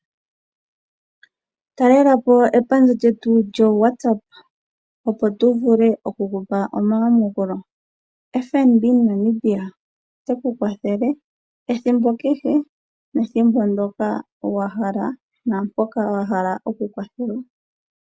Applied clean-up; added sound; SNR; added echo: none; none; none; none.